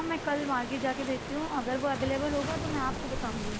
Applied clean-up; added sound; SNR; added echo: none; Waves, surf; 4 dB; none.